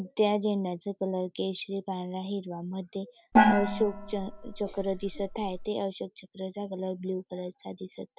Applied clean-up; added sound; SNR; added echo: none; Gong; -4 dB; none.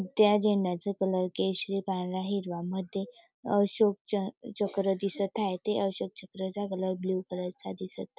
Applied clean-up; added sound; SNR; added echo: none; none; none; none.